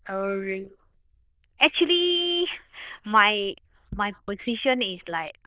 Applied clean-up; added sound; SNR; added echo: neural diffusion model UNIVERSE++.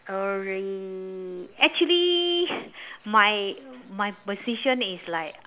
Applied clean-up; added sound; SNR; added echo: none; none; none; none.